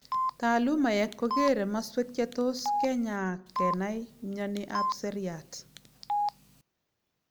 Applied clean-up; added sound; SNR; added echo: none; Telephone; 4 dB; none.